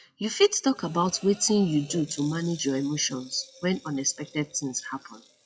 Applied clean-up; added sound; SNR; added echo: classical method WPE with log-MMSE.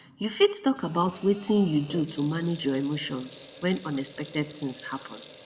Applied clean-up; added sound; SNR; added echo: none; Sink (filling or washing) / Water tap, faucet; 17 dB; reverberation time 1.3 s.